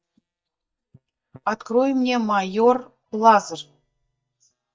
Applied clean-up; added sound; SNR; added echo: neural mask model DeepFilterNet 3.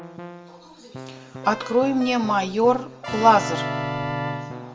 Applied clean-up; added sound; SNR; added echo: none; Keyboard (musical); 8 dB; reverberation time 0.5 s.